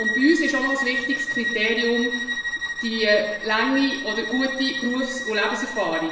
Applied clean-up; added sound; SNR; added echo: none; Bowed string instrument; 4 dB; reverberation time 0.8 s.